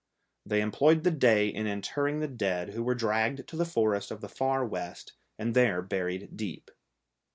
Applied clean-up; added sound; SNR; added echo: none; none; none; none.